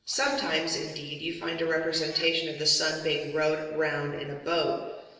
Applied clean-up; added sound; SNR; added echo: neural separator model SepFormer DNS4.